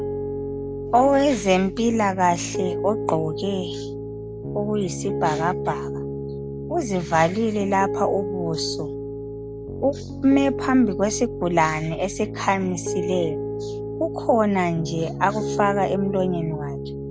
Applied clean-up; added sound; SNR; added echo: none; Piano; 6 dB; none.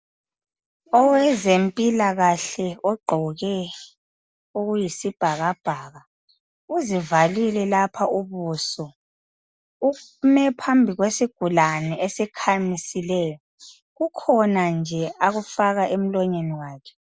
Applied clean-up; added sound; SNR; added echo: none; none; none; none.